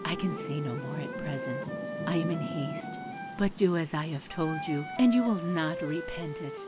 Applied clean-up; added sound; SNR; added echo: none; Wind instrument, woodwind instrument + Rain; 7 dB; none.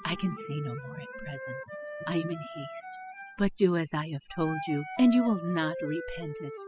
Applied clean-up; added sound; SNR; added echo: classical method spectral subtraction.